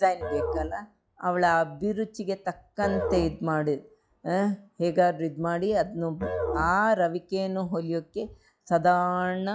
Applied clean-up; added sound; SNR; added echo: classical method log-MMSE.